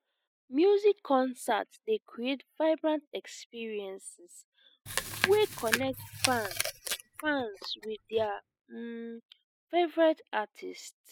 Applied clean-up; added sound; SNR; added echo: classical method spectral subtraction.